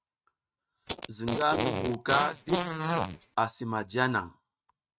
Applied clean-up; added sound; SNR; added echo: neural mask model RNNoise.